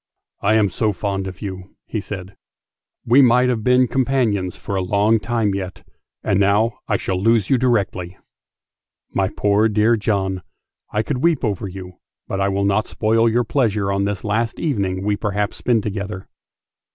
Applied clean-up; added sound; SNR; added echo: none; none; none; none.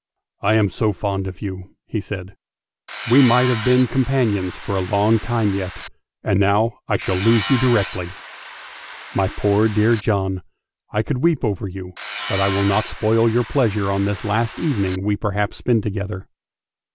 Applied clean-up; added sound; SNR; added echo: none; Tools; 11 dB; none.